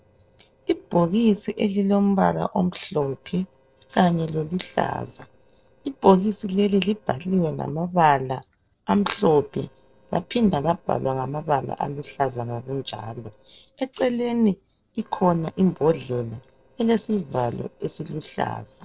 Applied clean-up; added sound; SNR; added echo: neural separator model SepFormer DNS4.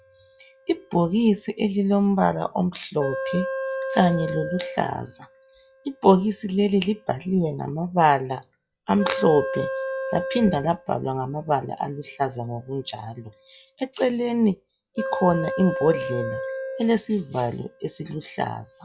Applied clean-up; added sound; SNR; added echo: classical method log-MMSE.